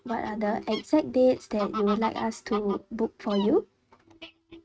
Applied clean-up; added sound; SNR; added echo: neural mask model RNNoise.